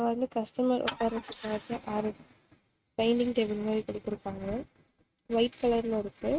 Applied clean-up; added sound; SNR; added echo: neural mask model RNNoise.